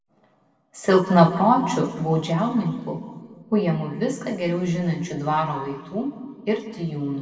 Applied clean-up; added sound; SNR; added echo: none; none; none; reverberation time 1.9 s.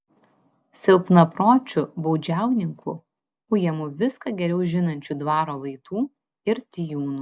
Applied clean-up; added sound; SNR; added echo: none; none; none; none.